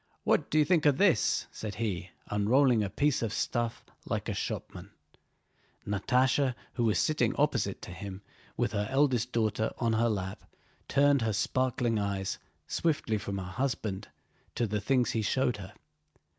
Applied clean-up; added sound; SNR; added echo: none; none; none; none.